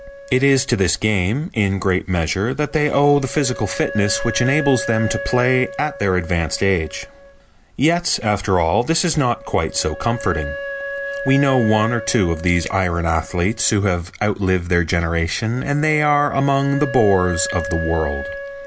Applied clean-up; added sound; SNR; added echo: none; Wind instrument, woodwind instrument; 12 dB; none.